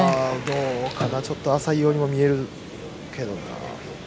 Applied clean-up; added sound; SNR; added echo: none; Drum; 13 dB; none.